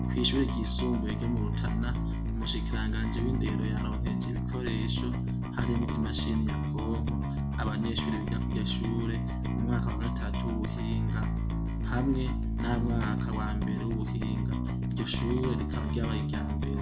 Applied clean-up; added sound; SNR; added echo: none; Bass guitar; -4 dB; reverberation time 0.3 s.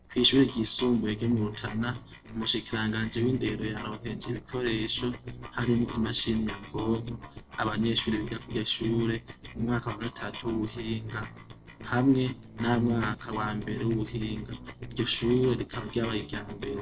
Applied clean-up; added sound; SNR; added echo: neural separator model SepFormer DNS4.